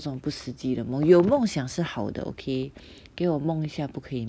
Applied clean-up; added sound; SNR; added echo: none; none; none; none.